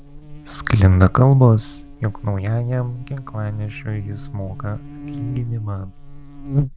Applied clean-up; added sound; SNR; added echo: none; Buzz; 11 dB; none.